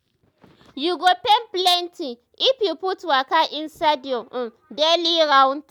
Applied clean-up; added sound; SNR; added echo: none; none; none; none.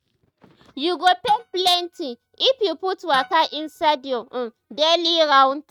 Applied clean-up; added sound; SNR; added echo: neural mask model RNNoise.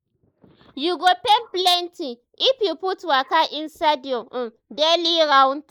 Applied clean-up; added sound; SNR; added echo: neural mask model Resemble Enhance denoiser.